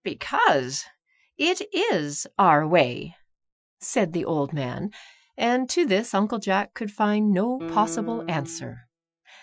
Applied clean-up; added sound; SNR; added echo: classical method Wiener filter.